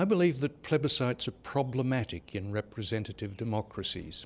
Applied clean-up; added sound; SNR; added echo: none; none; none; none.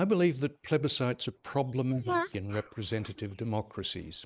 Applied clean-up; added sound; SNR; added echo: neural mask model Resemble Enhance denoiser.